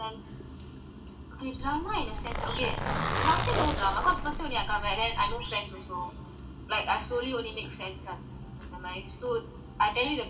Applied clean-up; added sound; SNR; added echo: none; Zipper (clothing); 0 dB; reverberation time 2.5 s.